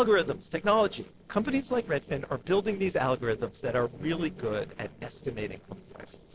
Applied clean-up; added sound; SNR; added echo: neural separator model SepFormer DNS4.